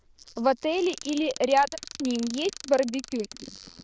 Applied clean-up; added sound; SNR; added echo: neural diffusion model UNIVERSE++.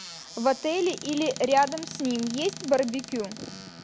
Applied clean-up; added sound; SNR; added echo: none; Squeak / Cupboard open or close; 13 dB; none.